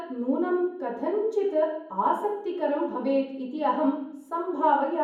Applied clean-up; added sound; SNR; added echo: none; none; none; reverberation time 1.2 s.